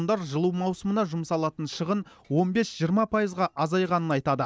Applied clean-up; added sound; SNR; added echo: none; none; none; none.